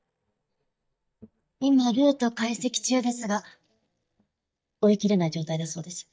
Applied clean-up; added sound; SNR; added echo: neural mask model DeepFilterNet 3.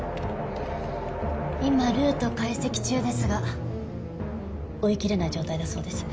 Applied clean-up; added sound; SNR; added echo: none; none; none; none.